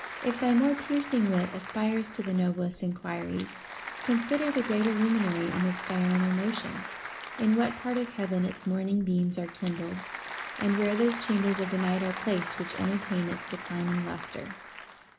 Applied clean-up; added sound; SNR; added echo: none; Applause / Crowd; 10 dB; none.